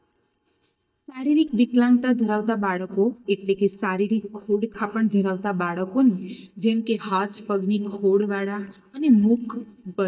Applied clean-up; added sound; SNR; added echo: neural mask model DeepFilterNet 3.